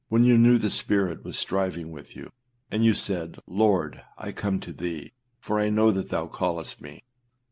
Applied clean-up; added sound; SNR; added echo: none; none; none; none.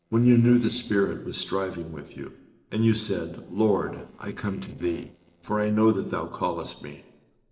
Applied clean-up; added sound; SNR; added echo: neural separator model SepFormer DNS4.